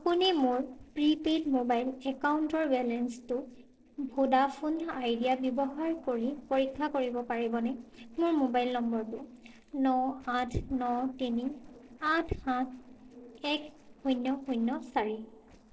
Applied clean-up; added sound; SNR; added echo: neural separator model SepFormer DNS4.